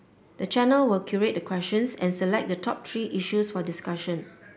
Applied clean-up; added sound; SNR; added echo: none; none; none; none.